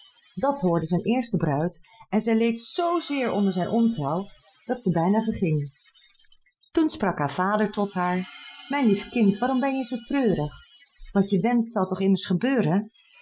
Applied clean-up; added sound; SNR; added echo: classical method Wiener filter.